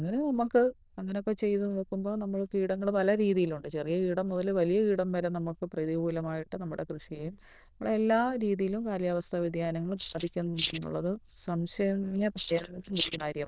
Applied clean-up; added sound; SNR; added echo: neural diffusion model UNIVERSE++.